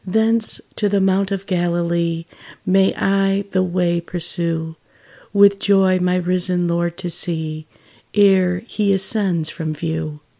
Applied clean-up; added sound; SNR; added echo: none; none; none; none.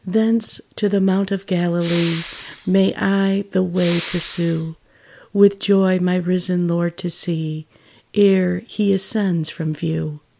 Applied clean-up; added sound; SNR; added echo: none; Respiratory sounds; 14 dB; none.